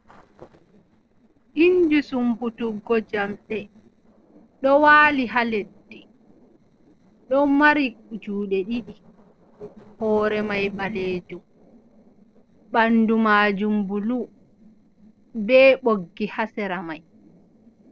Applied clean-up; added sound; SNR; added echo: neural separator model SepFormer DNS4.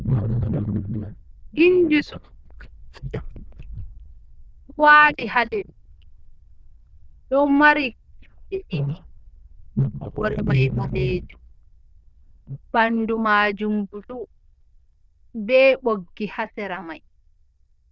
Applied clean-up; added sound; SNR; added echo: neural diffusion model UNIVERSE++.